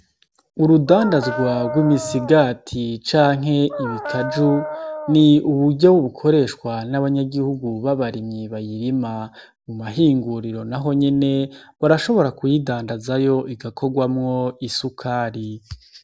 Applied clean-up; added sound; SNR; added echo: none; Dog; 9 dB; none.